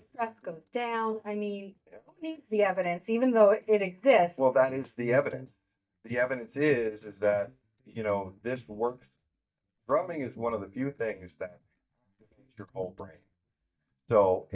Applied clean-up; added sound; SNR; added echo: neural mask model DeepFilterNet 3.